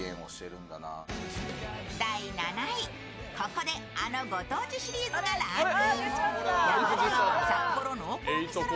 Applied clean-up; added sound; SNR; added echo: none; none; none; none.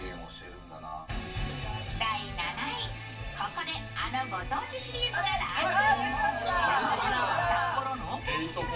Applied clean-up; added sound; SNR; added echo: none; none; none; reverberation time 0.2 s.